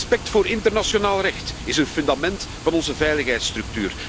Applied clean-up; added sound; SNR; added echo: none; Water; 11 dB; none.